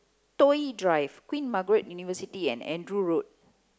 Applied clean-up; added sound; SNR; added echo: none; none; none; none.